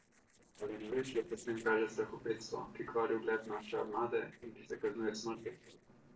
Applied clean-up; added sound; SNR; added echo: neural separator model SepFormer DNS4.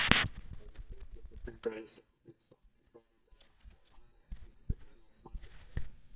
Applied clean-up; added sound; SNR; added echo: neural mask model DeepFilterNet 3.